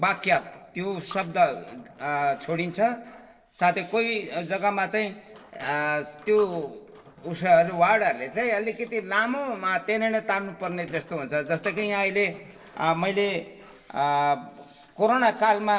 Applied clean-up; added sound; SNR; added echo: neural separator model SepFormer DNS4.